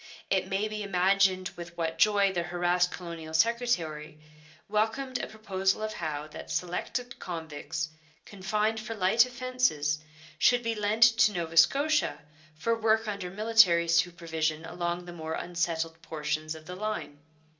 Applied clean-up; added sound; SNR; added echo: none; none; none; reverberation time 0.2 s.